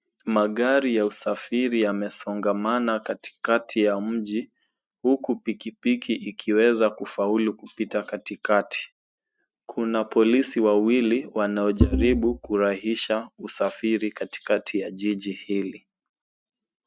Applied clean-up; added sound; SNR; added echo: neural mask model RNNoise.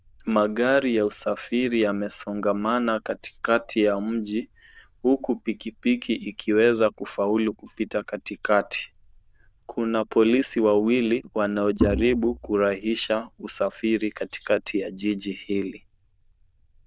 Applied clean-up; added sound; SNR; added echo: neural diffusion model UNIVERSE++.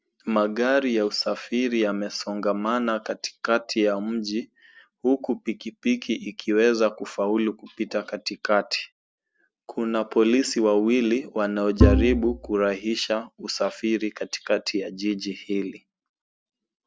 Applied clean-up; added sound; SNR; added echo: none; Bowed string instrument; -2 dB; none.